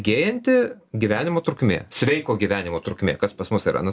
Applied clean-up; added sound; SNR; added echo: none; none; none; none.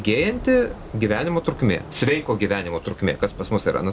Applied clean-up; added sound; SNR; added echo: none; Thunder / Rain; 16 dB; none.